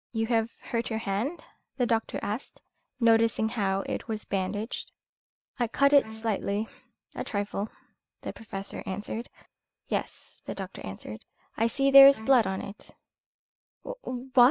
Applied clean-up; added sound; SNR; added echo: neural mask model DeepFilterNet 3.